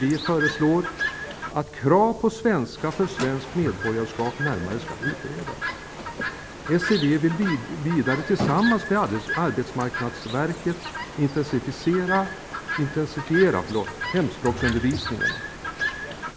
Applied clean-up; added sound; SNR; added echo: none; Chirp, tweet; 7 dB; none.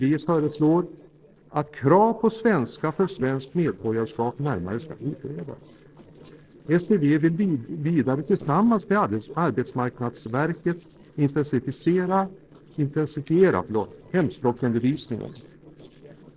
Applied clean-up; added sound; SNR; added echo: neural separator model SepFormer DNS4.